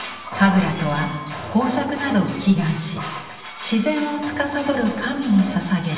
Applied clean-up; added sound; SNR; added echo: none; none; none; reverberation time 1.2 s.